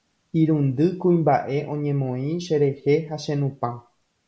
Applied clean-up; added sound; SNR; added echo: none; none; none; none.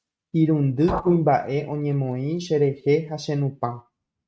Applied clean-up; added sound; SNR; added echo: neural mask model RNNoise.